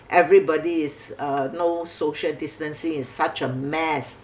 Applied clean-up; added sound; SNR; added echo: none; none; none; none.